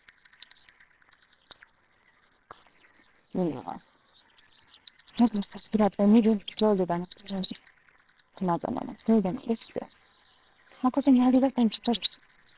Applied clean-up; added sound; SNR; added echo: neural separator model SepFormer WHAMR!.